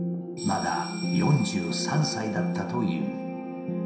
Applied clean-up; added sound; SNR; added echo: none; none; none; reverberation time 0.7 s.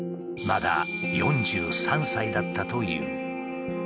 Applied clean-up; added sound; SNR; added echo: none; none; none; none.